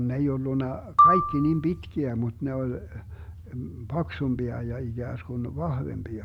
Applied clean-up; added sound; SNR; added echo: none; Marimba, xylophone; -3 dB; none.